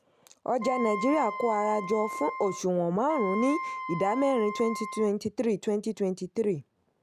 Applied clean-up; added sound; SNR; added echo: none; Wind instrument, woodwind instrument; 8 dB; none.